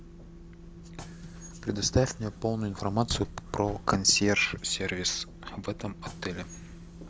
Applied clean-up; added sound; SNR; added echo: none; Bus / Engine; 13 dB; none.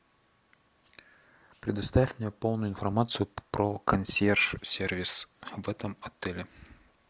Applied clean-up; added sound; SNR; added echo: none; none; none; none.